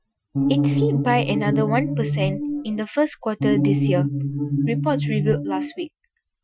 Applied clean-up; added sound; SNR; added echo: classical method Wiener filter.